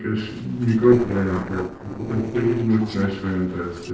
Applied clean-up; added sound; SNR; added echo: neural separator model SepFormer DNS4.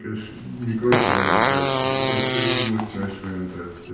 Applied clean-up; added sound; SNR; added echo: none; Fart; -4 dB; reverberation time 0.8 s.